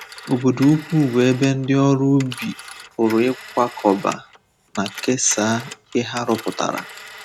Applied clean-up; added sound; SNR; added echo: none; Telephone; 17 dB; none.